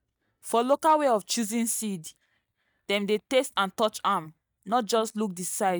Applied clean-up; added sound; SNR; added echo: neural mask model DeepFilterNet 3.